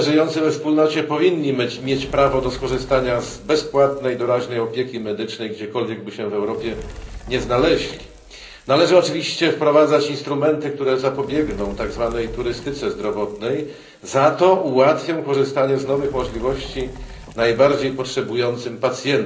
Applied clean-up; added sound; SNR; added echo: none; Fire; 19 dB; reverberation time 0.5 s.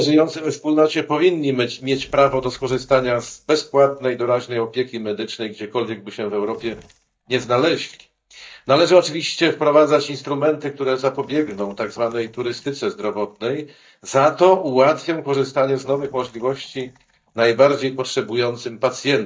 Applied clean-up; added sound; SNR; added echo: neural mask model DeepFilterNet 3.